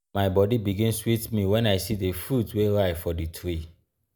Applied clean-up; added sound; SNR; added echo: none; none; none; none.